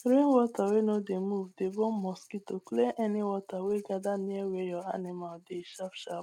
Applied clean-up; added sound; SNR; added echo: neural mask model RNNoise.